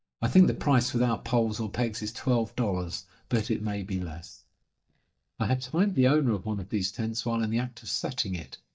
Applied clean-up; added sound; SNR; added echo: neural mask model DeepFilterNet 3.